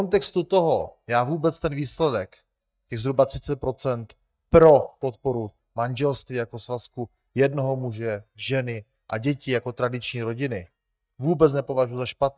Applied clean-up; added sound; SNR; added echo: neural mask model DeepFilterNet 3.